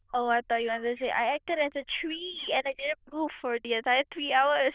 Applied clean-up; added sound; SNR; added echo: neural diffusion model UNIVERSE++.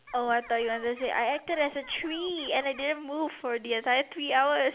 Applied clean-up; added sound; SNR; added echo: none; Scratching (performance technique); 20 dB; none.